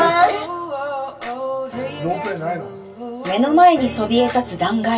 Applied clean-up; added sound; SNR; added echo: none; none; none; reverberation time 0.2 s.